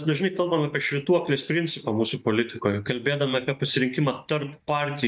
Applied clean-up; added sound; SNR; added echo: neural mask model DeepFilterNet 3.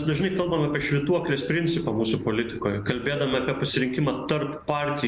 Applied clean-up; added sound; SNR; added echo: none; Engine / Aircraft + Cowbell; 19 dB; none.